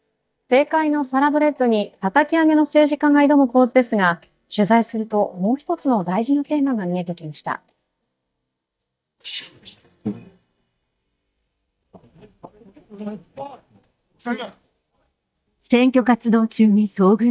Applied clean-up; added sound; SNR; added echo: neural mask model DeepFilterNet 3.